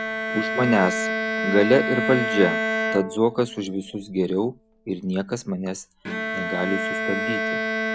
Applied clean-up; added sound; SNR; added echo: none; Bowed string instrument; 3 dB; none.